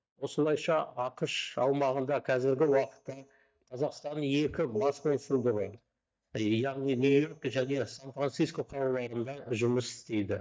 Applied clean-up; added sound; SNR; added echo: neural mask model DeepFilterNet 3.